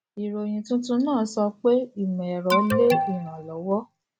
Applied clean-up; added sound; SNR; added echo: none; Alarm; 3 dB; none.